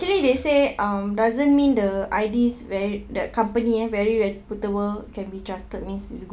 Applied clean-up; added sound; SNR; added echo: none; none; none; none.